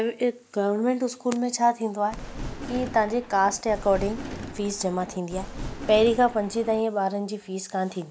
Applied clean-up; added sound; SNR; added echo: none; Thunder; 11 dB; none.